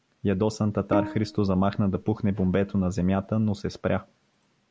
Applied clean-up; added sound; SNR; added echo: none; Bowed string instrument; 10 dB; none.